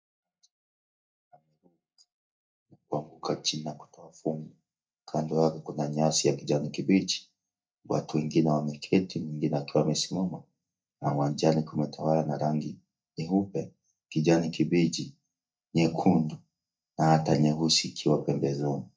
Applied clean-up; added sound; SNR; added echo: neural mask model DeepFilterNet 3.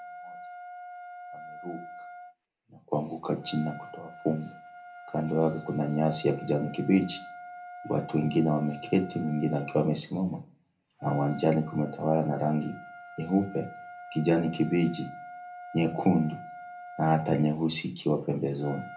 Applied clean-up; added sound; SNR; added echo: none; Trumpet; 16 dB; reverberation time 0.3 s.